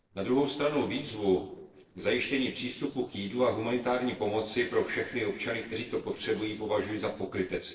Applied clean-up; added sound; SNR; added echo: neural separator model SepFormer DNS4.